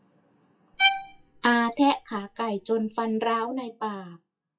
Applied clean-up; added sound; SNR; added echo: classical method WPE with log-MMSE.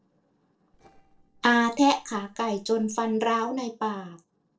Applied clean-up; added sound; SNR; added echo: neural separator model SepFormer DNS4.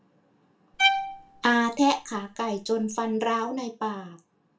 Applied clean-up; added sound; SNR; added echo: none; Bowed string instrument; 3 dB; reverberation time 0.2 s.